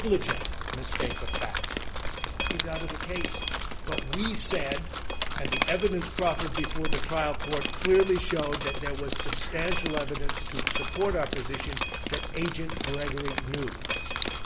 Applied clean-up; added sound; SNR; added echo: none; Drip; -2 dB; none.